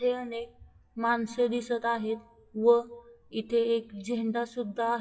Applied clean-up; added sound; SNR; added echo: classical method WPE with log-MMSE.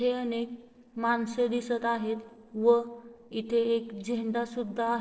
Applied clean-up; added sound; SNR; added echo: neural separator model SepFormer DNS4.